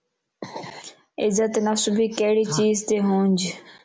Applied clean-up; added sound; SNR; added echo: none; none; none; none.